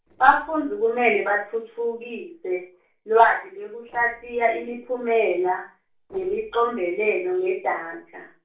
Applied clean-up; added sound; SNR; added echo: neural separator model SepFormer DNS4.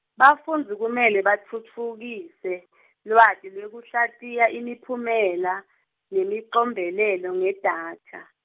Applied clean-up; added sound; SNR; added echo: none; none; none; none.